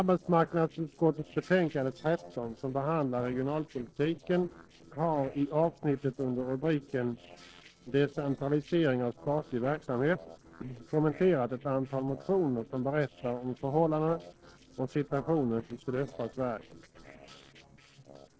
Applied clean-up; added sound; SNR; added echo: neural separator model SepFormer DNS4.